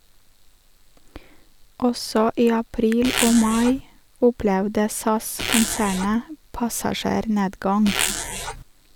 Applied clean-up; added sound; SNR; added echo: none; Zipper (clothing); 3 dB; none.